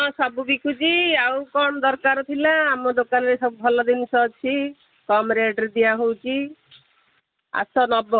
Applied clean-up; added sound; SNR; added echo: none; none; none; none.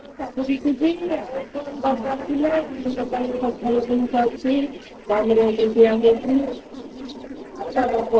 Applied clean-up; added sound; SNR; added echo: neural separator model SepFormer DNS4.